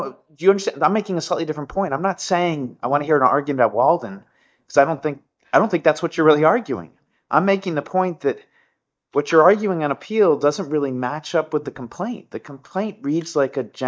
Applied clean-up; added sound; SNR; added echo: neural mask model DeepFilterNet 3.